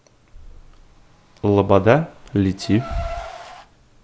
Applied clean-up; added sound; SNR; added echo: none; Car; 17 dB; none.